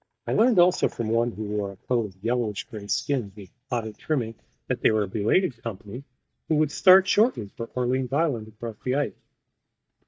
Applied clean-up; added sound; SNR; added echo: neural mask model DeepFilterNet 3.